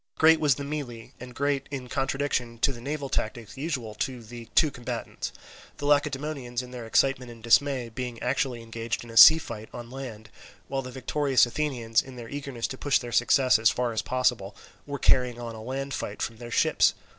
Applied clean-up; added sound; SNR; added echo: none; none; none; none.